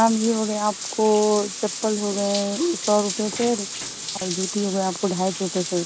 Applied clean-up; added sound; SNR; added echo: none; Bathtub (filling or washing); 8 dB; none.